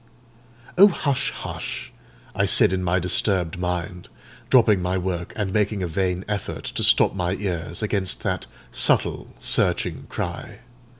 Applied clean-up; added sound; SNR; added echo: none; none; none; none.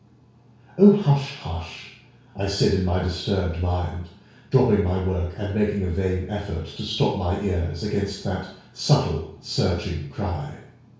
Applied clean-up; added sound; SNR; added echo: none; none; none; reverberation time 0.6 s.